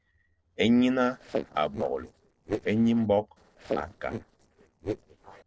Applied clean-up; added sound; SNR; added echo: neural separator model SepFormer DNS4.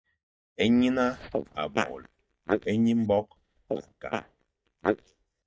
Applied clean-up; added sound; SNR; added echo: neural mask model DeepFilterNet 3.